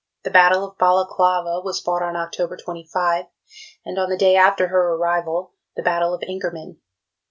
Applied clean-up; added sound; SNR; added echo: none; none; none; none.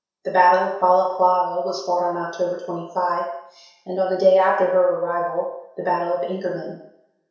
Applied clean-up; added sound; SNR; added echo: none; none; none; reverberation time 0.7 s.